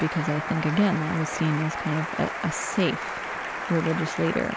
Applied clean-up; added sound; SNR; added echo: none; Applause; 5 dB; none.